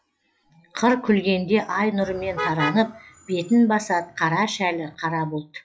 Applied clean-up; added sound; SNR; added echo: classical method log-MMSE.